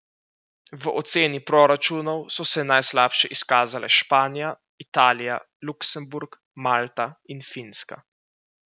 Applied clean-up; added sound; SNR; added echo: none; none; none; none.